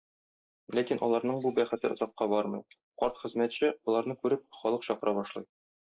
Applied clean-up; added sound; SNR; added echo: neural mask model Resemble Enhance denoiser.